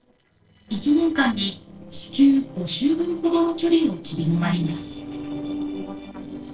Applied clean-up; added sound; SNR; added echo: neural separator model SepFormer DNS4.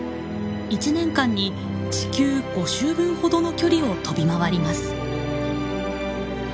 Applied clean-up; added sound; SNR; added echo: none; none; none; none.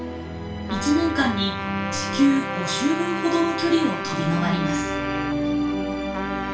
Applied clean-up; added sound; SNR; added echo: none; Trumpet; 8 dB; reverberation time 0.3 s.